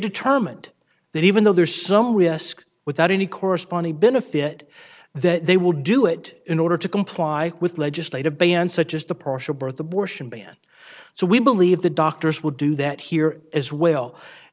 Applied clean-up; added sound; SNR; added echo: none; none; none; none.